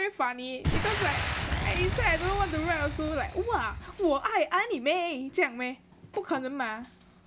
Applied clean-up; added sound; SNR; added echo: none; Boom; 5 dB; none.